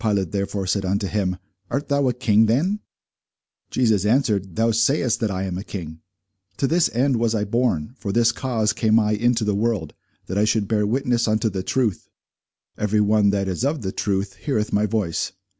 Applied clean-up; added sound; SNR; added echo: none; none; none; none.